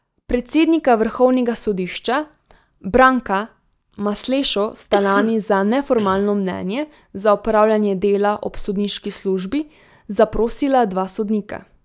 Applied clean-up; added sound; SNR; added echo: neural mask model DeepFilterNet 3.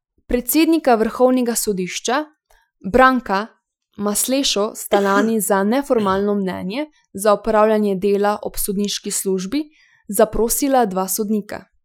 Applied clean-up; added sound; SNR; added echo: classical method Wiener filter.